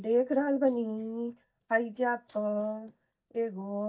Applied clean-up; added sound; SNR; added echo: neural mask model DeepFilterNet 3.